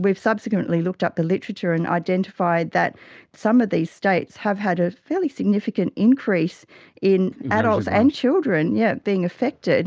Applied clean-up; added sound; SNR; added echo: none; none; none; none.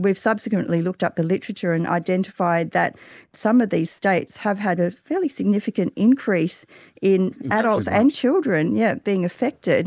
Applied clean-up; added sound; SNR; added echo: neural mask model Resemble Enhance denoiser.